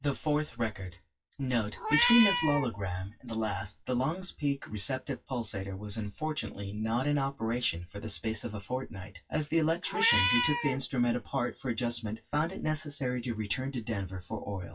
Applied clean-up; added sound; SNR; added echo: classical method WPE with log-MMSE.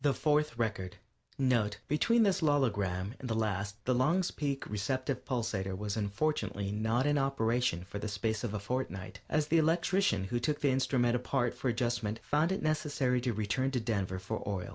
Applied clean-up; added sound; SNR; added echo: none; none; none; none.